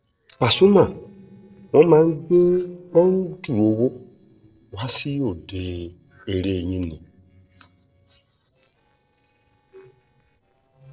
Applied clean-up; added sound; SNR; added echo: neural separator model SepFormer DNS4.